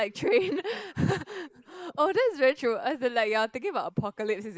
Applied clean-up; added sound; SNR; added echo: neural mask model Resemble Enhance denoiser.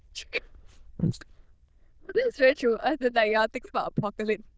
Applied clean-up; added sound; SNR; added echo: neural diffusion model UNIVERSE++.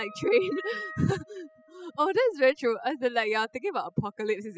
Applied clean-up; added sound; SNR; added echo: classical method spectral subtraction.